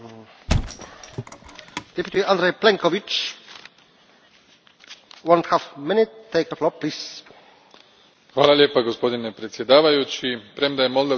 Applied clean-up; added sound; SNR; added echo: none; Thump, thud; 6 dB; none.